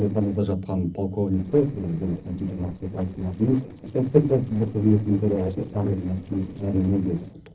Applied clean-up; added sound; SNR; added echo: neural separator model SepFormer DNS4.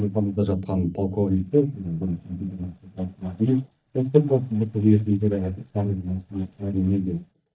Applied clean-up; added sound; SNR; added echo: neural mask model DeepFilterNet 3.